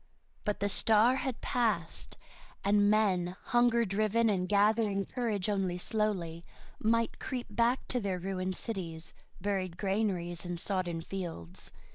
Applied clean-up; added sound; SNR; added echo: neural mask model Resemble Enhance denoiser.